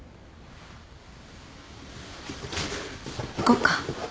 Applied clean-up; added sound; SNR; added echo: none; none; none; none.